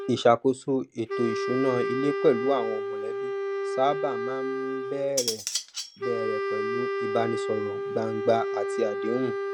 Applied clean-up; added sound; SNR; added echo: none; Wind instrument, woodwind instrument + Cutlery, silverware; 2 dB; none.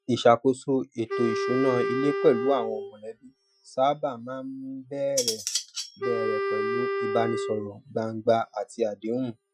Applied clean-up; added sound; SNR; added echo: classical method Wiener filter.